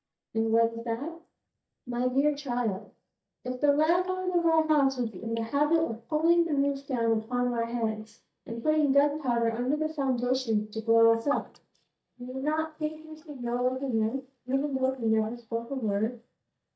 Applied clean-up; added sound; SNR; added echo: neural mask model DeepFilterNet 3.